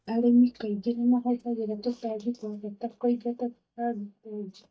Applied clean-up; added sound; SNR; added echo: neural mask model DeepFilterNet 3.